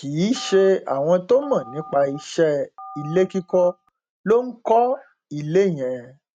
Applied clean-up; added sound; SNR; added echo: neural mask model RNNoise.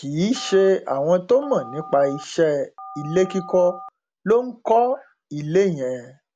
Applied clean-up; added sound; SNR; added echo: none; Telephone; 17 dB; none.